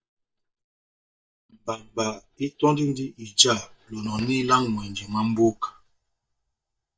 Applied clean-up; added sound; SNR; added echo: neural mask model DeepFilterNet 3.